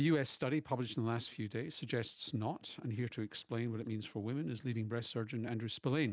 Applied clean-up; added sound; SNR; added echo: none; none; none; none.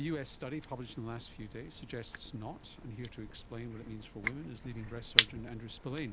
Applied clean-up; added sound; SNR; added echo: none; Crushing; -4 dB; none.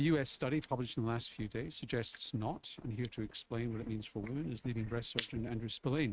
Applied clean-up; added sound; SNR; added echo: neural mask model RNNoise.